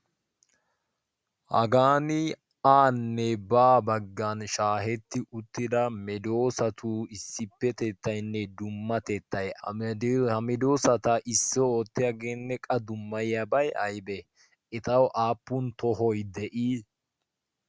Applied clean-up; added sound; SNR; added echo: none; none; none; none.